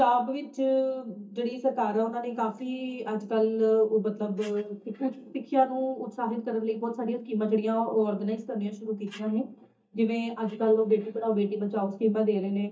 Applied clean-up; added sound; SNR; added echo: neural mask model DeepFilterNet 3.